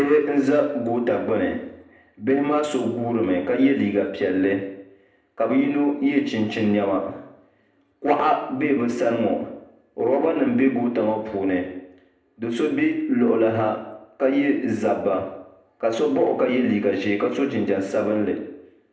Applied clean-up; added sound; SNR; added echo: none; none; none; reverberation time 0.7 s.